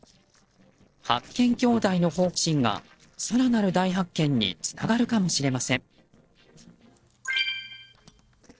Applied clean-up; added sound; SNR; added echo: neural separator model SepFormer DNS4.